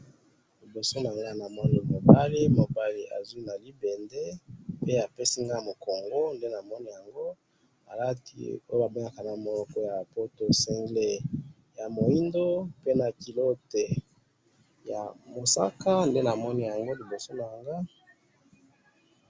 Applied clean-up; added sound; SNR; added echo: none; none; none; none.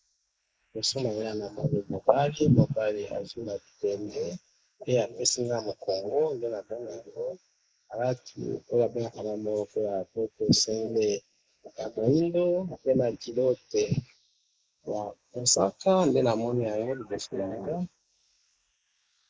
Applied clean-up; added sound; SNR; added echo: neural mask model Resemble Enhance denoiser.